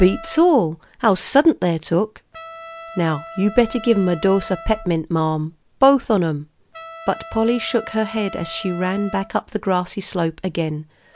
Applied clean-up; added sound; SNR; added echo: none; Trumpet; 18 dB; none.